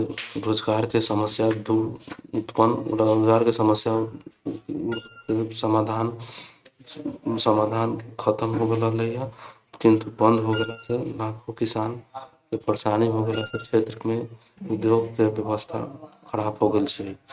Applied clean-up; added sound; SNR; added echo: neural mask model RNNoise.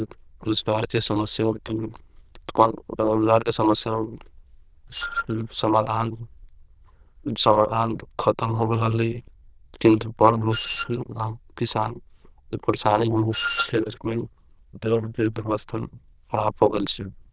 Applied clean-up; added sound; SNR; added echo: neural diffusion model UNIVERSE++.